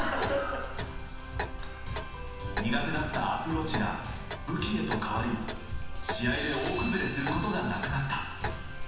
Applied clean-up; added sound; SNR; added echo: none; Clock; 5 dB; reverberation time 1.1 s.